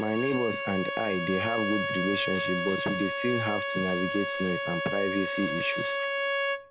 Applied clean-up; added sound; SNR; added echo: none; Bowed string instrument; 0 dB; none.